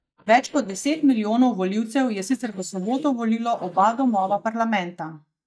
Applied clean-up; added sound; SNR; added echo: neural mask model DeepFilterNet 3.